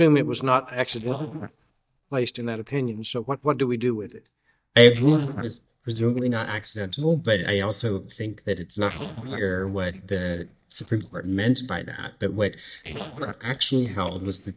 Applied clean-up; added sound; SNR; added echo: neural mask model DeepFilterNet 3.